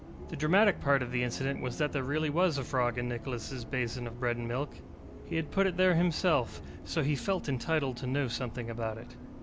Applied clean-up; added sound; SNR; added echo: none; Bus; 12 dB; none.